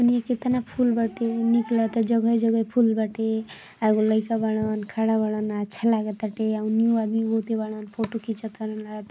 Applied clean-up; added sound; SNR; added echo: none; none; none; none.